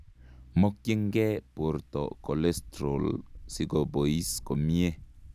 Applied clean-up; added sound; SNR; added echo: none; Wind; 19 dB; none.